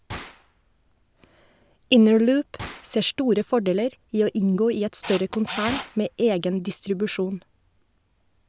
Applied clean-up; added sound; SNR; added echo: none; Camera + Gunshot, gunfire; 15 dB; none.